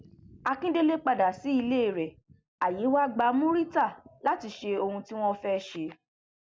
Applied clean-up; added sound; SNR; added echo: none; none; none; none.